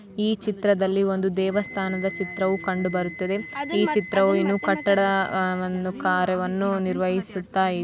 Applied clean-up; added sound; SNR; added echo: none; Wind instrument, woodwind instrument; 17 dB; none.